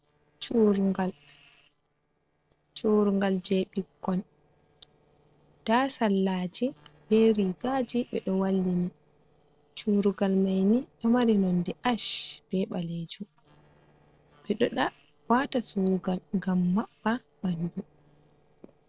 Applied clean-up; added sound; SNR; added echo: neural separator model SepFormer DNS4.